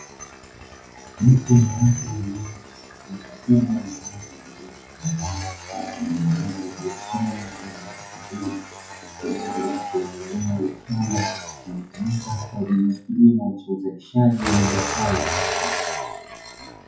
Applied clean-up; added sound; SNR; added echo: classical method WPE with log-MMSE.